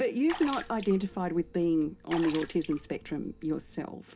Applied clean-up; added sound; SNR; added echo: none; Water / Splash, splatter; 15 dB; reverberation time 0.3 s.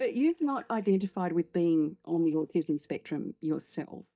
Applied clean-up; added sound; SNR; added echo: neural mask model DeepFilterNet 3.